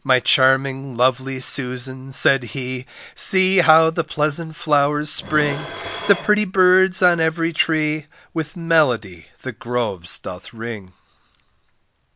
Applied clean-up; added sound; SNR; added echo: none; Dishes, pots, and pans; 14 dB; none.